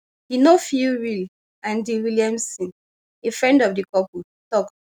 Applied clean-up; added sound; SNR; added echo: none; none; none; none.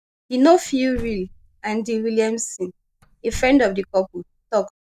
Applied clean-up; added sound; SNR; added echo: neural mask model DeepFilterNet 3.